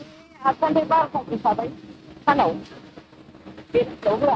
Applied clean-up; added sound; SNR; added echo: neural mask model RNNoise.